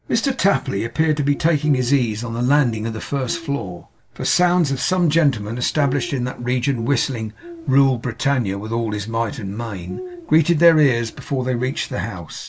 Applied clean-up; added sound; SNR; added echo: none; Bird; 18 dB; none.